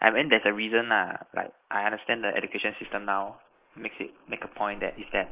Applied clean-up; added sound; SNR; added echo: neural mask model Resemble Enhance denoiser.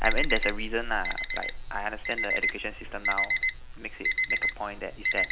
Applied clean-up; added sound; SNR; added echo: none; Alarm; -4 dB; none.